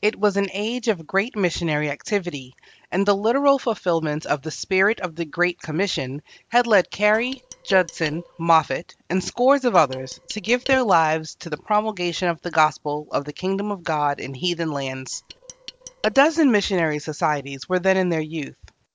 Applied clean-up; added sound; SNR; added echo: neural separator model SepFormer DNS4.